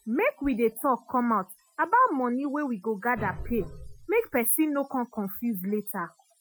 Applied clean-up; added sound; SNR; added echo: classical method Wiener filter.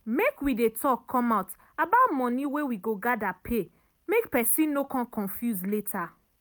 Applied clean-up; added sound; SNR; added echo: none; none; none; none.